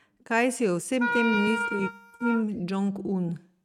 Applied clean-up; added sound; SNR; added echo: neural mask model RNNoise.